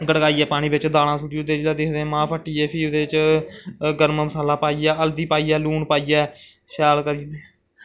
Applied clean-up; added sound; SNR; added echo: none; none; none; none.